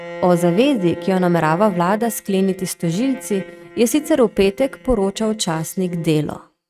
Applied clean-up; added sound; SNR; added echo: neural mask model RNNoise.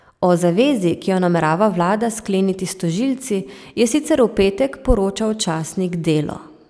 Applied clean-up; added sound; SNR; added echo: none; none; none; none.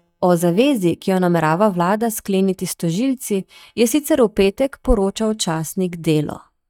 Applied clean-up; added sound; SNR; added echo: neural mask model DeepFilterNet 3.